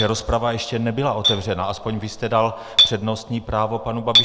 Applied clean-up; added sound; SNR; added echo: none; Chink, clink; 2 dB; none.